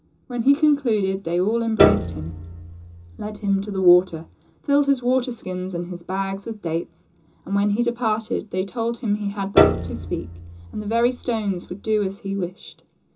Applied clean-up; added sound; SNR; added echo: none; Piano; 1 dB; reverberation time 0.2 s.